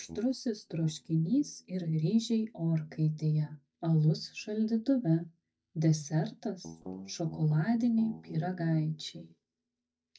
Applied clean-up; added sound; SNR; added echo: neural mask model DeepFilterNet 3.